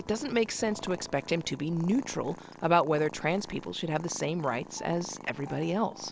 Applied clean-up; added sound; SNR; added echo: none; Purr; 17 dB; none.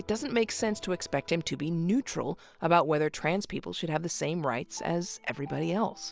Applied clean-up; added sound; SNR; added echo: none; none; none; none.